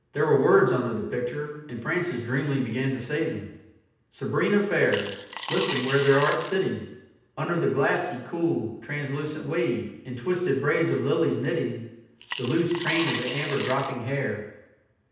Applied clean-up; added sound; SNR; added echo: none; Coin (dropping) / Glass; 2 dB; reverberation time 0.9 s.